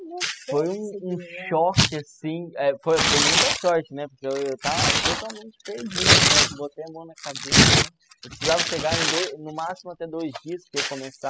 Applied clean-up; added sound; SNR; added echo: classical method spectral subtraction.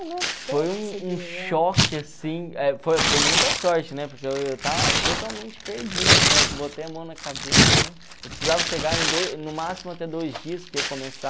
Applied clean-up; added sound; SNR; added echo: none; Tearing; -4 dB; none.